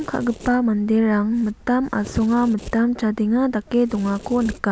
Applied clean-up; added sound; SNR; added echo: none; Domestic sounds, home sounds; 20 dB; none.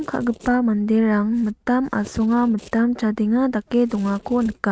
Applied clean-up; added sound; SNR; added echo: neural mask model RNNoise.